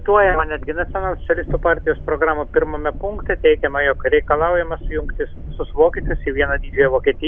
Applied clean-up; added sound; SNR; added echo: none; Train; 8 dB; none.